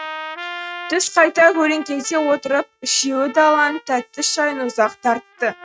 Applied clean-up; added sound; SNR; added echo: neural mask model RNNoise.